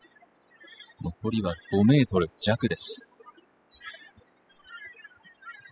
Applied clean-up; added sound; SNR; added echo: classical method spectral subtraction.